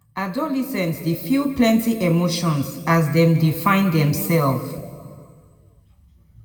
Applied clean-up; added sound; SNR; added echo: none; none; none; reverberation time 1.8 s.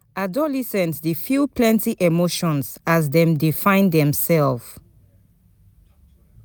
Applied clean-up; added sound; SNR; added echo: none; none; none; none.